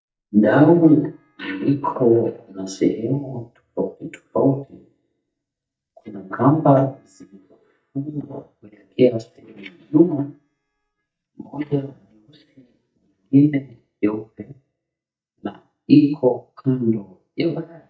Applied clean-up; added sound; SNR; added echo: neural mask model DeepFilterNet 3.